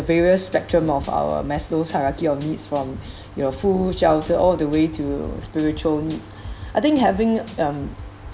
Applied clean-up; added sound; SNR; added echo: none; Drum / Drum kit; 18 dB; none.